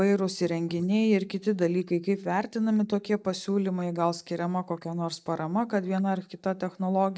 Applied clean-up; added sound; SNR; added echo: neural mask model DeepFilterNet 3.